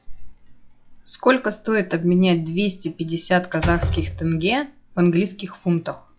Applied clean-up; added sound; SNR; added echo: classical method log-MMSE.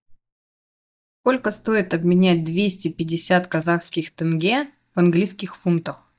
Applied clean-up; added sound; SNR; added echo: neural mask model DeepFilterNet 3.